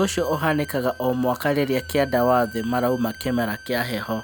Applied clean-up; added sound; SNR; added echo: none; Bowed string instrument; 19 dB; none.